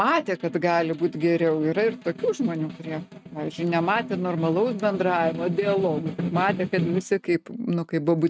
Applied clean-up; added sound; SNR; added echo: neural mask model RNNoise.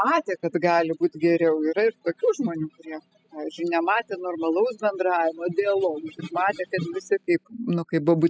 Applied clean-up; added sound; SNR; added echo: classical method spectral subtraction.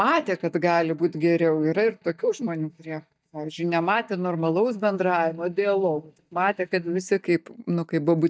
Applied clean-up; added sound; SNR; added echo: neural mask model DeepFilterNet 3.